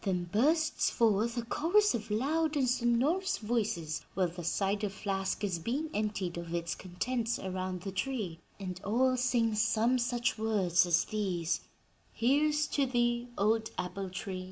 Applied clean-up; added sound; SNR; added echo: none; none; none; none.